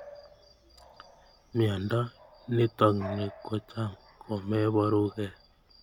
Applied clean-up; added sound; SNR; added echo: none; Bark / Bird vocalization, bird call, bird song; 19 dB; none.